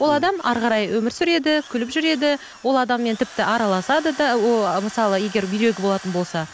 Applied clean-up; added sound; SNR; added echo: none; Drill; 19 dB; none.